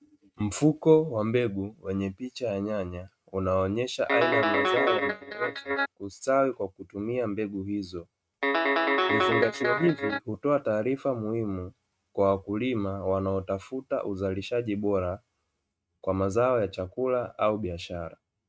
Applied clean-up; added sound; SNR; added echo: neural mask model RNNoise.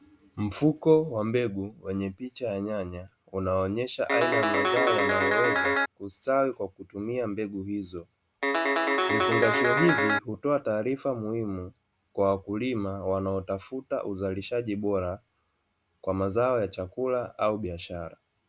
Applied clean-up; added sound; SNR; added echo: none; Guitar; -4 dB; none.